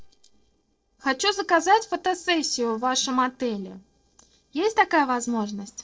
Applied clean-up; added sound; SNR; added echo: neural separator model SepFormer DNS4.